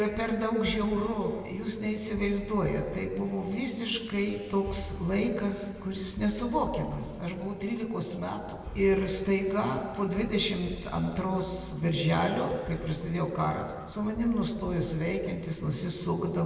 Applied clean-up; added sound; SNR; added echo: none; none; none; reverberation time 2.0 s.